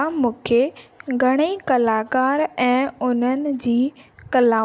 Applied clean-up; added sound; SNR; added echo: none; none; none; none.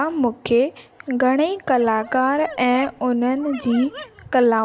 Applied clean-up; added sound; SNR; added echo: none; Dog; 18 dB; none.